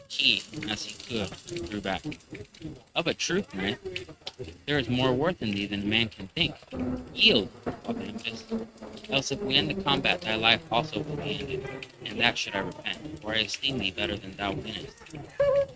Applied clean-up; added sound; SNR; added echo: neural mask model RNNoise.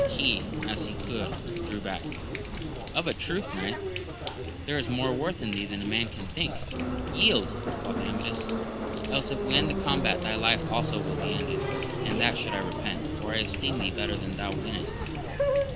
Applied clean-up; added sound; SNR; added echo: none; Subway, metro, underground + Water tap, faucet; 0 dB; none.